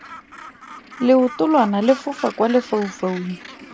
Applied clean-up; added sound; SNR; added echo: none; Gull, seagull; 17 dB; none.